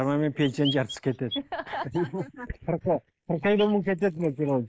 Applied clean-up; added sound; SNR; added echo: neural mask model Resemble Enhance denoiser.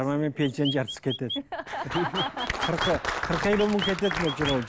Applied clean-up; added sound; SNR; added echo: none; Chirp, tweet; 10 dB; none.